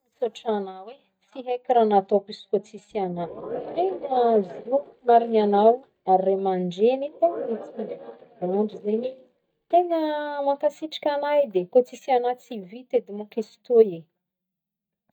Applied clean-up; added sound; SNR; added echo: neural mask model DeepFilterNet 3.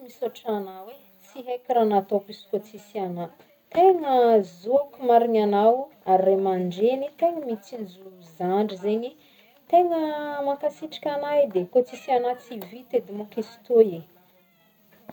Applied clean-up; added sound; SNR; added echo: none; none; none; none.